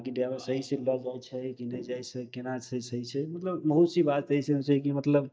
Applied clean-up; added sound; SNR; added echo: neural mask model DeepFilterNet 3.